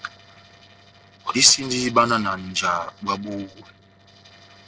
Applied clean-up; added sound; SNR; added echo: neural separator model SepFormer DNS4.